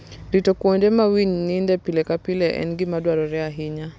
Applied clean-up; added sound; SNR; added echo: none; none; none; none.